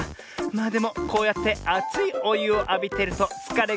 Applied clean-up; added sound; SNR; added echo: none; none; none; none.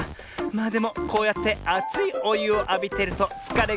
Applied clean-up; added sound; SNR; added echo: none; Sliding door; 16 dB; none.